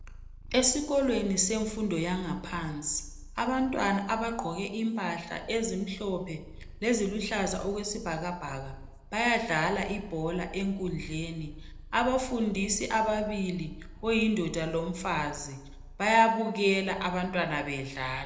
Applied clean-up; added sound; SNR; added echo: none; Purr; 16 dB; reverberation time 0.7 s.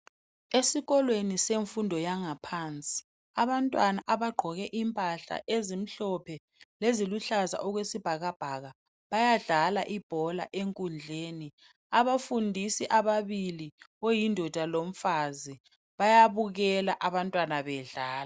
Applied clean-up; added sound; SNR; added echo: none; none; none; none.